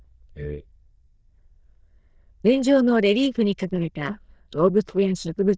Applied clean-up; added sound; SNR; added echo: neural diffusion model UNIVERSE++.